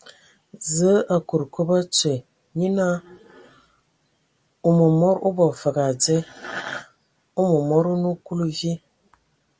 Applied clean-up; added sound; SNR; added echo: none; none; none; none.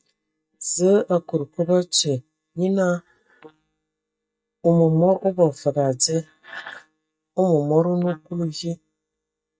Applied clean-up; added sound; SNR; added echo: neural mask model DeepFilterNet 3.